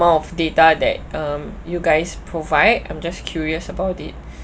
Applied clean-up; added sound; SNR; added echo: none; none; none; none.